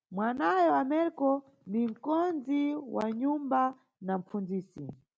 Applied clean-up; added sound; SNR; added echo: none; none; none; none.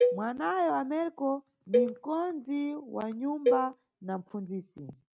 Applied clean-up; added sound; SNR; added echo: neural mask model RNNoise.